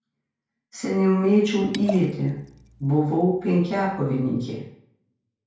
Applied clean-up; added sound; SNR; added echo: none; Liquid; 16 dB; reverberation time 0.5 s.